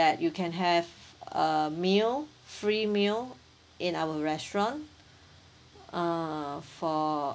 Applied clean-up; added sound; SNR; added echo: none; none; none; none.